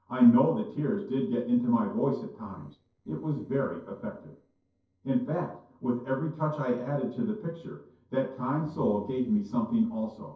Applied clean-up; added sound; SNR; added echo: neural separator model SepFormer DNS4.